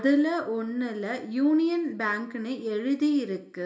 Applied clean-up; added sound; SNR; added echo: none; none; none; reverberation time 1.3 s.